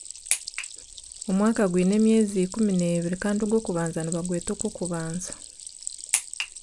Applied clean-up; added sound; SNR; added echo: none; Stream; 15 dB; none.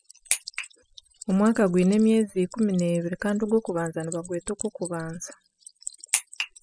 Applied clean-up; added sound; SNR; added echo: classical method spectral subtraction.